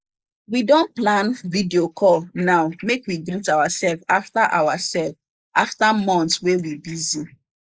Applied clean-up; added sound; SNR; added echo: neural mask model Resemble Enhance denoiser.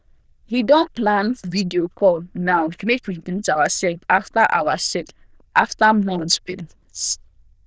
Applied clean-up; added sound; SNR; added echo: neural diffusion model UNIVERSE++.